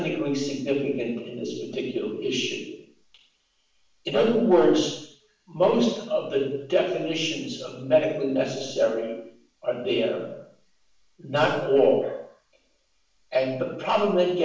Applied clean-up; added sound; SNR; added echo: none; none; none; reverberation time 0.7 s.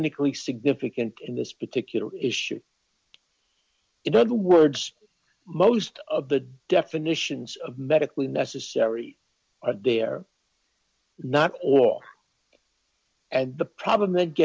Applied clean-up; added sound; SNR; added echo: none; none; none; none.